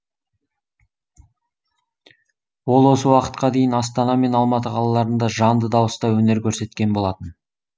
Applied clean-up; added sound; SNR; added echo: none; none; none; none.